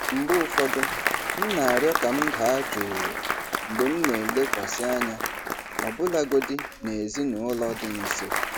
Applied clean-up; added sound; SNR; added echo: none; Applause; 2 dB; none.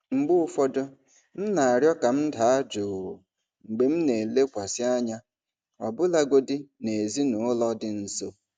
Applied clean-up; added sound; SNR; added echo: none; none; none; none.